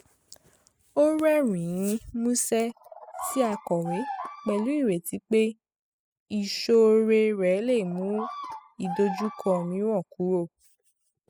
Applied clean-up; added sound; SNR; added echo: classical method spectral subtraction.